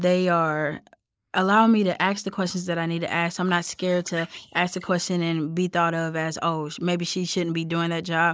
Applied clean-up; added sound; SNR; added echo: neural mask model Resemble Enhance denoiser.